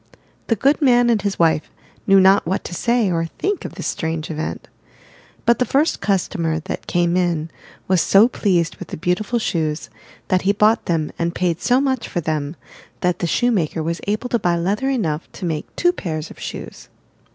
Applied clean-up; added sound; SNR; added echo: none; none; none; none.